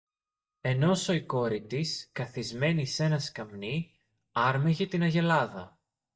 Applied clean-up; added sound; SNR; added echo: neural mask model DeepFilterNet 3.